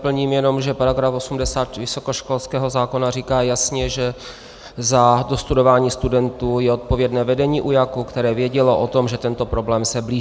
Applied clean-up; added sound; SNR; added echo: none; none; none; none.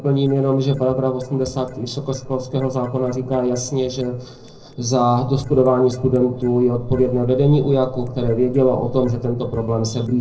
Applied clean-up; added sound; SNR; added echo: neural separator model SepFormer DNS4.